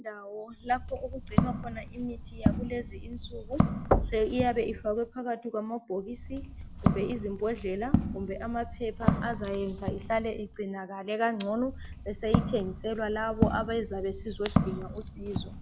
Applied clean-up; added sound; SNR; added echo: none; Knock / Wood / Percussion + Walk, footsteps; -1 dB; none.